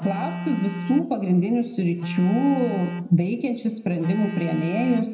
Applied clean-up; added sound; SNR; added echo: none; Telephone; 9 dB; reverberation time 0.8 s.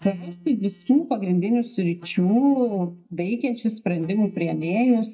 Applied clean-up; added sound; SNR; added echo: neural mask model DeepFilterNet 3.